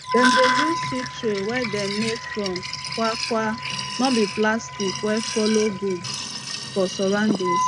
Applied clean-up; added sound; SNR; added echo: none; Sink (filling or washing) + Wind instrument, woodwind instrument; 3 dB; none.